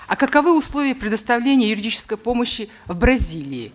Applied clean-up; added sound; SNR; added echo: none; none; none; none.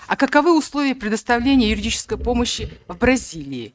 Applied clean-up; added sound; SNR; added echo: neural mask model RNNoise.